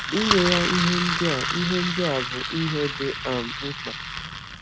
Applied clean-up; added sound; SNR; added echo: none; Engine; 1 dB; none.